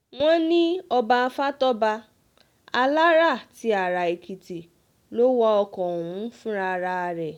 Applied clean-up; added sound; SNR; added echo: none; none; none; none.